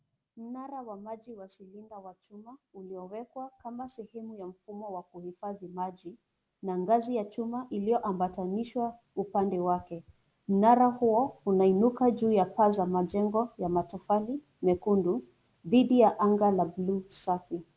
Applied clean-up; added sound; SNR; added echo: none; none; none; none.